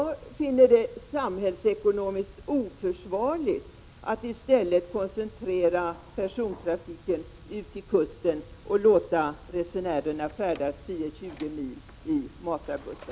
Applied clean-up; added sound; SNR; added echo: none; none; none; none.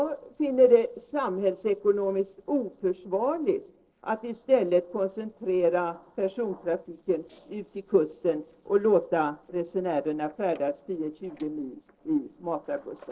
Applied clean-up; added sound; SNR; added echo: neural separator model SepFormer DNS4.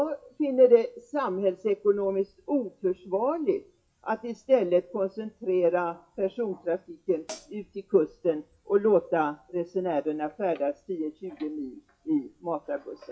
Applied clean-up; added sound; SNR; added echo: classical method WPE with log-MMSE.